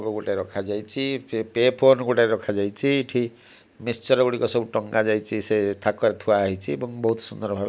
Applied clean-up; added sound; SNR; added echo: none; none; none; none.